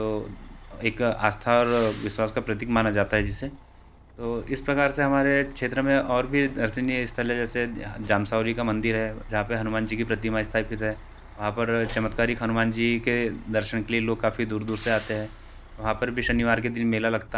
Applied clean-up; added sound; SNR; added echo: none; Truck; 14 dB; none.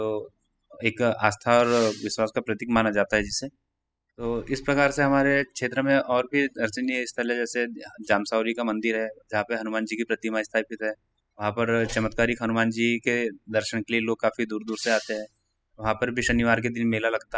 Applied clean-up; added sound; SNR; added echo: classical method spectral subtraction.